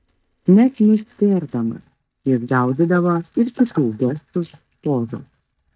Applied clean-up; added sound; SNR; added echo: neural mask model DeepFilterNet 3.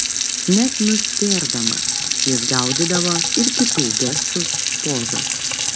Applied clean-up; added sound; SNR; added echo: none; Sink (filling or washing) / Water tap, faucet; -2 dB; none.